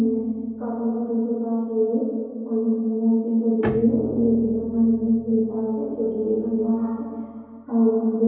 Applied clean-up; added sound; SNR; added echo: none; Bowed string instrument; 19 dB; reverberation time 2.2 s.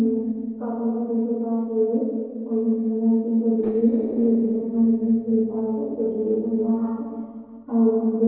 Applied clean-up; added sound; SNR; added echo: neural separator model SepFormer DNS4.